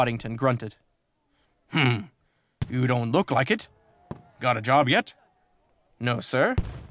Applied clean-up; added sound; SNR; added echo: none; Fireworks; 14 dB; none.